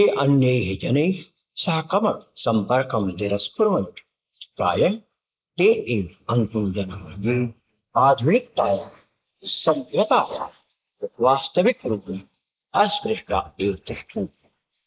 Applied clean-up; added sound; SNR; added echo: neural mask model Resemble Enhance denoiser.